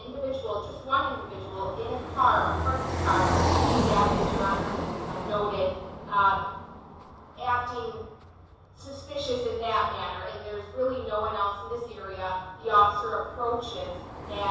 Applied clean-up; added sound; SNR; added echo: none; Car passing by; 3 dB; reverberation time 0.7 s.